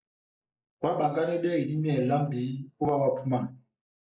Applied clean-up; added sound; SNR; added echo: neural mask model Resemble Enhance denoiser.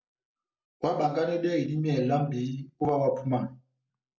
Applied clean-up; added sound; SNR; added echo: none; none; none; none.